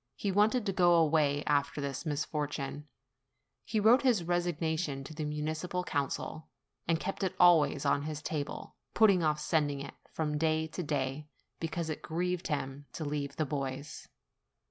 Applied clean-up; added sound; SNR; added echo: none; none; none; none.